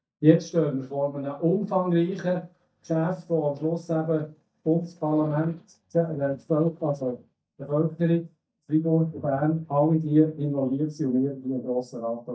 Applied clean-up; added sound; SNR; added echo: neural mask model DeepFilterNet 3.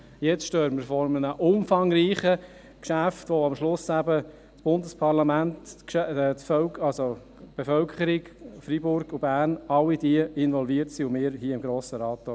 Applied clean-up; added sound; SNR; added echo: none; none; none; none.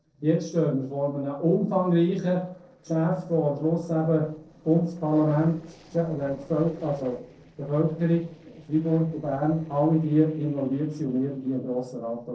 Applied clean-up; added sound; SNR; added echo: neural separator model SepFormer DNS4.